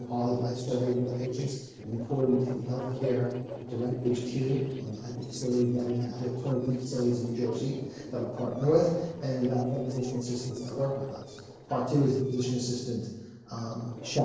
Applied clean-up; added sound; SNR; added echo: neural separator model SepFormer DNS4.